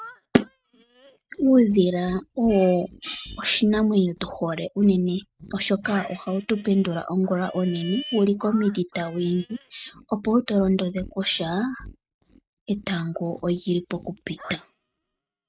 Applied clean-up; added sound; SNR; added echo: neural mask model RNNoise.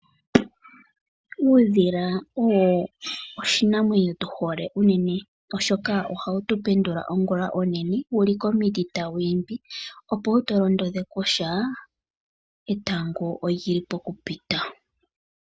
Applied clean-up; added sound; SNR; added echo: none; none; none; none.